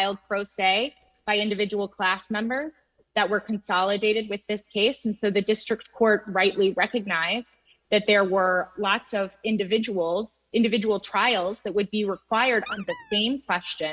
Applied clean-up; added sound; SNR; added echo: neural mask model RNNoise.